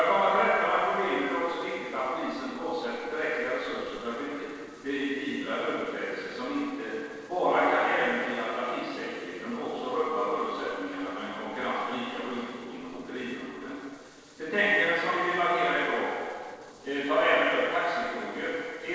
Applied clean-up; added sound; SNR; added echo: neural separator model SepFormer DNS4.